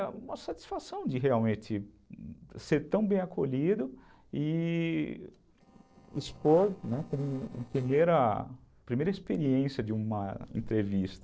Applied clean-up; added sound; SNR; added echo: neural separator model SepFormer DNS4.